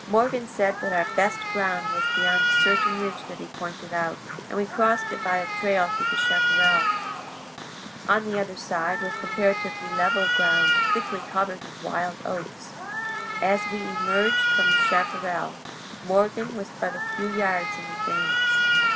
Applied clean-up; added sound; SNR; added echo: none; Cat; -1 dB; none.